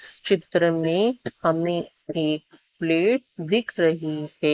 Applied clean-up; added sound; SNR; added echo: neural mask model Resemble Enhance denoiser.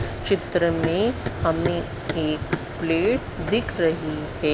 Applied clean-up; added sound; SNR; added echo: none; Run; 6 dB; none.